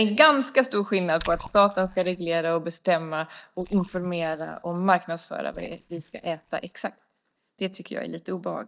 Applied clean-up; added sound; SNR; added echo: neural mask model DeepFilterNet 3.